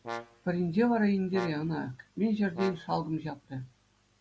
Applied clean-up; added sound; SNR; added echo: none; Brass instrument; 14 dB; none.